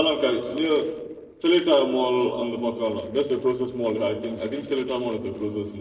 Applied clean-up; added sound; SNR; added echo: neural separator model SepFormer DNS4.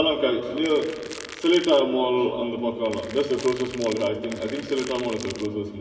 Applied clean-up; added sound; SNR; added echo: none; Crackle; 16 dB; reverberation time 2.0 s.